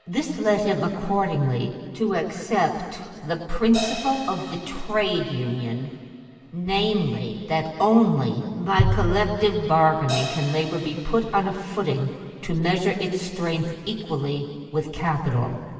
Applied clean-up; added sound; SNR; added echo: none; Crash cymbal; 17 dB; reverberation time 2.3 s.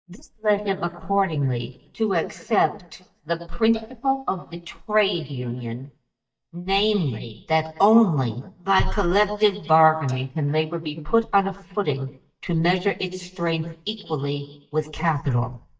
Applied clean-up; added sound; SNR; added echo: neural mask model DeepFilterNet 3.